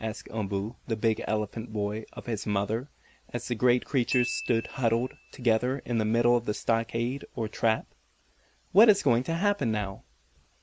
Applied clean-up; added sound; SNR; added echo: none; Glockenspiel; 14 dB; none.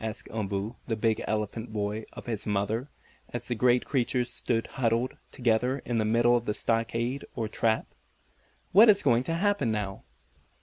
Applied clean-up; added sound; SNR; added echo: none; none; none; none.